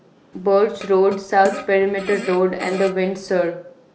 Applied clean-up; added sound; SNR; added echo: none; Fart; 15 dB; none.